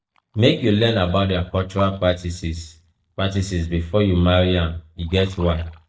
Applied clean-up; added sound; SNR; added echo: neural mask model DeepFilterNet 3.